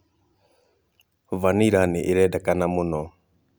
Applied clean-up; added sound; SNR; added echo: none; none; none; none.